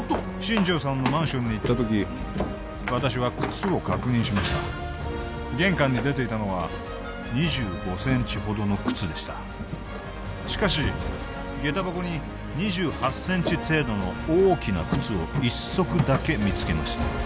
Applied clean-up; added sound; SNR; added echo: none; none; none; none.